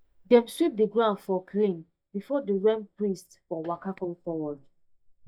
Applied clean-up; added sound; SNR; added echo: neural mask model DeepFilterNet 3.